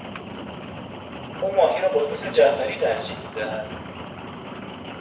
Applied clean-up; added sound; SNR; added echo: none; Rain; 10 dB; reverberation time 0.9 s.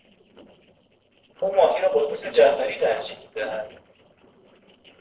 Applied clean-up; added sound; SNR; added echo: neural separator model SepFormer DNS4.